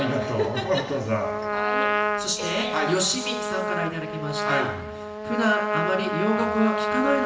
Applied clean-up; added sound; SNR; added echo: none; Trumpet; 1 dB; reverberation time 1.0 s.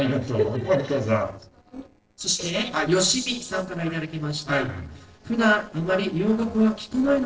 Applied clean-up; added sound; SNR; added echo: neural separator model SepFormer DNS4.